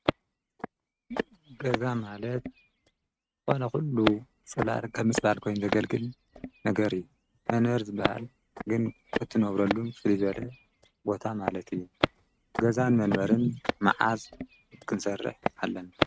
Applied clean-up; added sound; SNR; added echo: neural mask model RNNoise.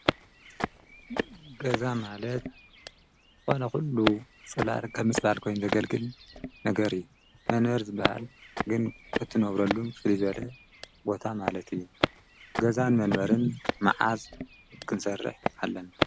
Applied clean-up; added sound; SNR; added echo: none; Walk, footsteps; 5 dB; none.